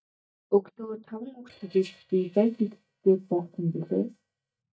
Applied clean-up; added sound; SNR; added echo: neural mask model DeepFilterNet 3.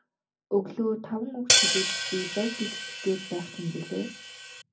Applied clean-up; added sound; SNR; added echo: none; Hi-hat; -3 dB; reverberation time 0.4 s.